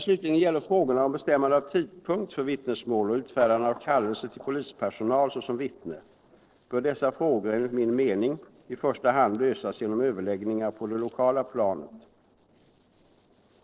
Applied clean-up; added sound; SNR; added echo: neural separator model SepFormer DNS4.